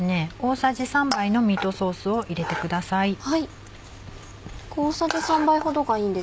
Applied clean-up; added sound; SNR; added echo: none; none; none; none.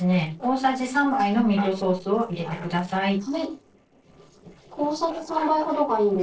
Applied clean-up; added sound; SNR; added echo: neural separator model SepFormer DNS4.